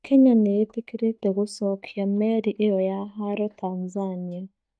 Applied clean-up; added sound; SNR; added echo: neural mask model DeepFilterNet 3.